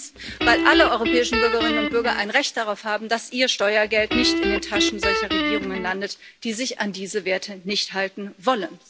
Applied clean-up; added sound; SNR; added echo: none; Guitar; 0 dB; none.